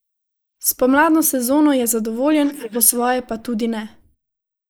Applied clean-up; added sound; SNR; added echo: neural mask model Resemble Enhance denoiser.